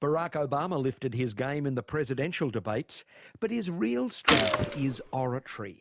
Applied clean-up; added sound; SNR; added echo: none; Gunshot, gunfire; -3 dB; none.